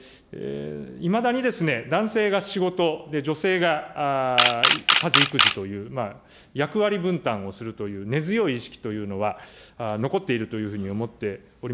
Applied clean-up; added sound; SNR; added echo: none; Camera; -4 dB; none.